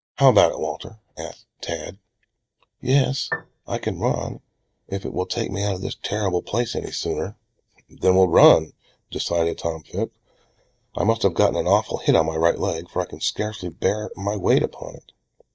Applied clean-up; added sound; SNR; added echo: neural mask model DeepFilterNet 3.